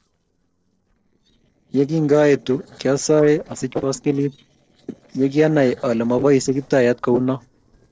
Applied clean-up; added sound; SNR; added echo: neural separator model SepFormer DNS4.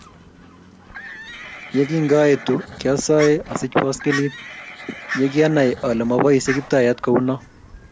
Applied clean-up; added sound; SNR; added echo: none; Fowl + Livestock, farm animals, working animals; 15 dB; none.